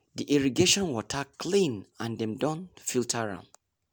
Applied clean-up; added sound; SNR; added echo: none; none; none; none.